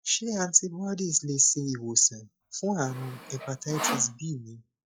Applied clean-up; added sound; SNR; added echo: classical method log-MMSE.